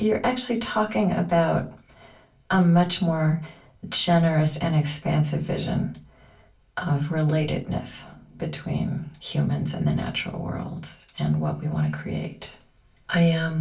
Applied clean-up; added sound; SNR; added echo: none; none; none; reverberation time 0.3 s.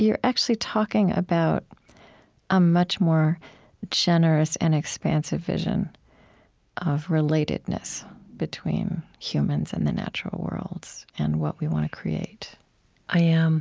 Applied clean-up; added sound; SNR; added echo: none; none; none; none.